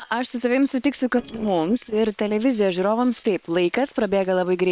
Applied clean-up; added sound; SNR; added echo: neural separator model SepFormer WHAM!.